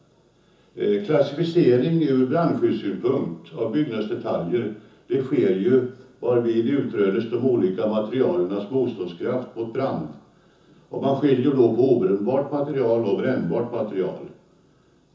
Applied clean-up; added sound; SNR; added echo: none; none; none; reverberation time 0.6 s.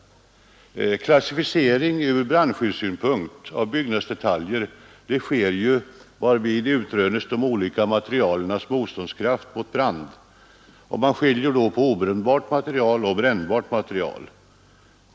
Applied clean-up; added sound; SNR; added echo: none; none; none; none.